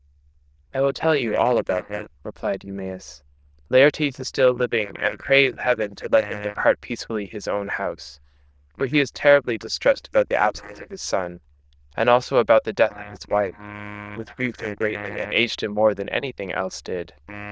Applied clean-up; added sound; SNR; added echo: neural diffusion model UNIVERSE++.